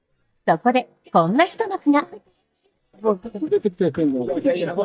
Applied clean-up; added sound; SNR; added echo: neural mask model DeepFilterNet 3.